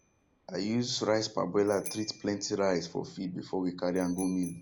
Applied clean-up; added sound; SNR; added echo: none; Bicycle bell; 20 dB; none.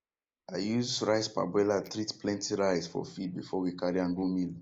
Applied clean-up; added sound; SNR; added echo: neural mask model Resemble Enhance denoiser.